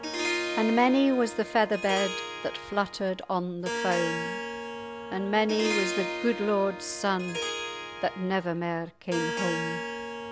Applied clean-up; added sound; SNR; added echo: none; Harp; 5 dB; none.